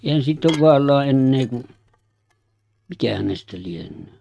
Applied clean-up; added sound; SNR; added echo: neural mask model RNNoise.